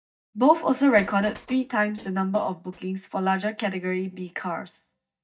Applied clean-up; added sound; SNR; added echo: neural mask model DeepFilterNet 3.